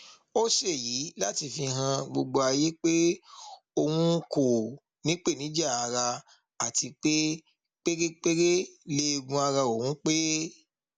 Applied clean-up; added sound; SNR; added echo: none; none; none; none.